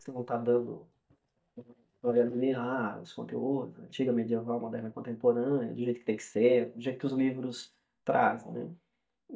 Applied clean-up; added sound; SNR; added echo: neural mask model DeepFilterNet 3.